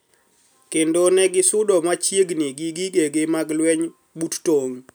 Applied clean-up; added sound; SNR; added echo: none; none; none; none.